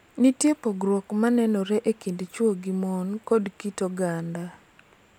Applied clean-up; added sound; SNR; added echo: none; none; none; none.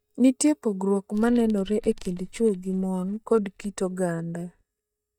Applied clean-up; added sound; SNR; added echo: neural mask model DeepFilterNet 3.